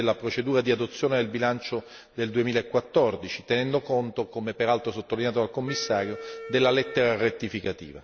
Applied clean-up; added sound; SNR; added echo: none; Wind instrument, woodwind instrument; 14 dB; none.